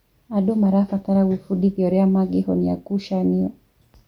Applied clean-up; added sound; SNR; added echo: none; none; none; none.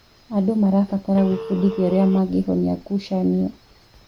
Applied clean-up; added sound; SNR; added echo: none; Telephone; 16 dB; none.